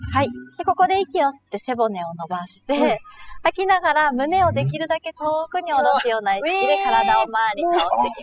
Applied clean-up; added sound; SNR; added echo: classical method spectral subtraction.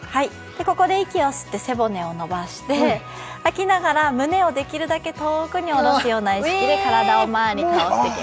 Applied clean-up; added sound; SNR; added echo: none; none; none; none.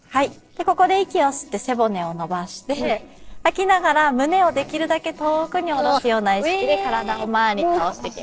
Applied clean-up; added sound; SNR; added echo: neural separator model SepFormer DNS4.